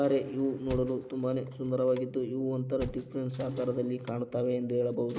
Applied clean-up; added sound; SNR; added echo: none; Thump, thud + Mechanisms; 17 dB; none.